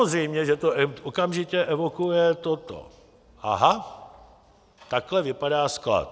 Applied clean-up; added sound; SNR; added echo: none; none; none; none.